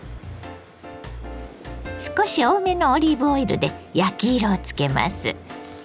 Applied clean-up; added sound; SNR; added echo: none; none; none; none.